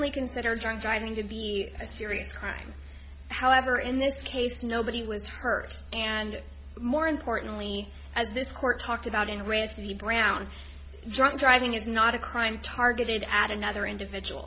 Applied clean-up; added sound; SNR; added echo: none; none; none; none.